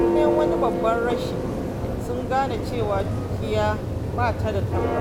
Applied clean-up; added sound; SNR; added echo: none; Church bell; -3 dB; none.